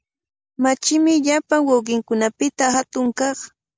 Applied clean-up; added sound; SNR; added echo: none; none; none; none.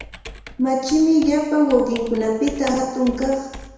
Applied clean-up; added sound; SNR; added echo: none; Computer keyboard; 18 dB; reverberation time 1.0 s.